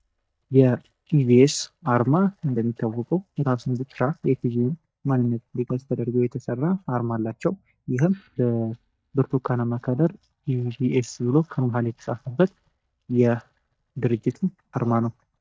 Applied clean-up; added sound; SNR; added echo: neural mask model DeepFilterNet 3.